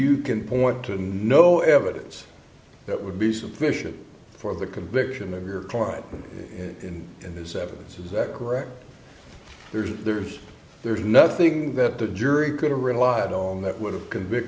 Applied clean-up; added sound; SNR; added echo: none; none; none; none.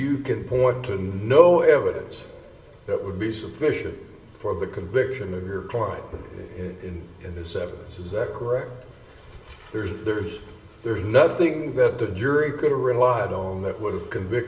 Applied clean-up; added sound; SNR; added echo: none; none; none; reverberation time 2.8 s.